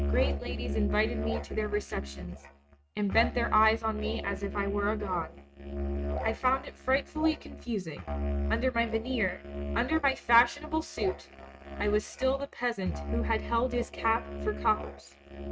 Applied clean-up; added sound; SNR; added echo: neural mask model RNNoise.